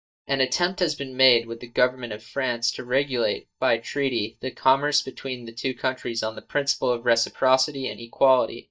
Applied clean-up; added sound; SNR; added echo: neural mask model DeepFilterNet 3.